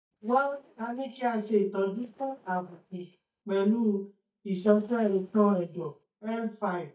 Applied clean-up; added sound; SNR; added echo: neural mask model DeepFilterNet 3.